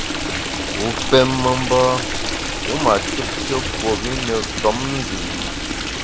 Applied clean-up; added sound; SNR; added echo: none; Stream; 2 dB; none.